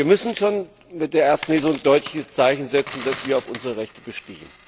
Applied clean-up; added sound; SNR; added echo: none; Coin (dropping); 15 dB; none.